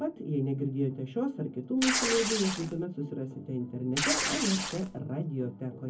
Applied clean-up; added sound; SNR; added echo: none; Tearing; 0 dB; reverberation time 0.3 s.